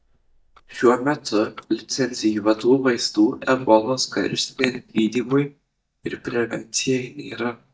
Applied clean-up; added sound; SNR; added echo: neural mask model DeepFilterNet 3.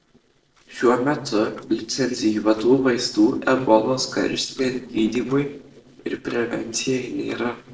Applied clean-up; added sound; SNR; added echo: neural separator model SepFormer DNS4.